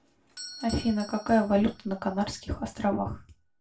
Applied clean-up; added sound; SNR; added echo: none; Doorbell; 19 dB; reverberation time 0.2 s.